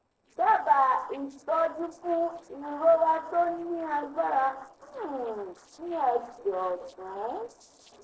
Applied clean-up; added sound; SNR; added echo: neural separator model SepFormer DNS4.